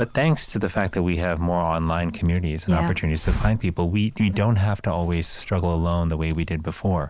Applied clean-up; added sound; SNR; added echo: none; Hiss; 13 dB; none.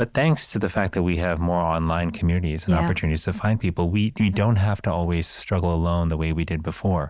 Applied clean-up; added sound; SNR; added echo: none; none; none; none.